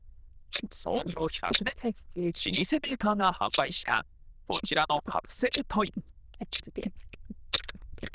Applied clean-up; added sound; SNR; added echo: neural diffusion model UNIVERSE++.